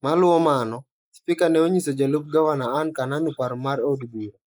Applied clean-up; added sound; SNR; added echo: neural mask model Resemble Enhance denoiser.